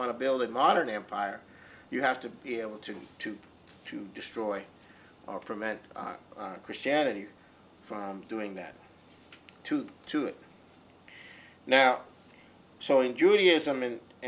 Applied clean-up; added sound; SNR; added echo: none; none; none; none.